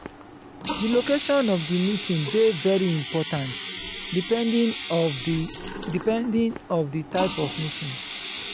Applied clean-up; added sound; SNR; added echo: none; Water tap, faucet; 0 dB; none.